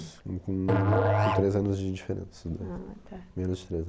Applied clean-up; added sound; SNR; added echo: none; Musical instrument; -3 dB; none.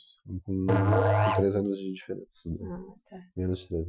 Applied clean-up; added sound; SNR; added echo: classical method Wiener filter.